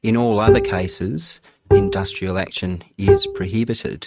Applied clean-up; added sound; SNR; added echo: neural mask model RNNoise.